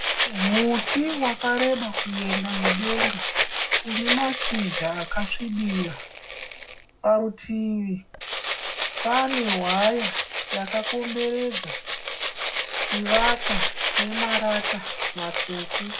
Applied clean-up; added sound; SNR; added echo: none; Rattle (instrument); -3 dB; reverberation time 0.4 s.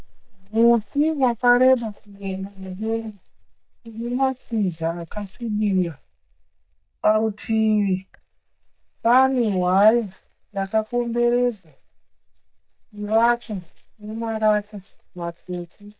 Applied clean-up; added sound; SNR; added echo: neural mask model DeepFilterNet 3.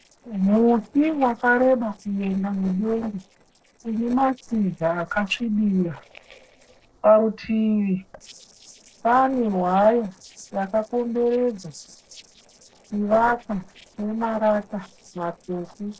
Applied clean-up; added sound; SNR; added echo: neural separator model SepFormer DNS4.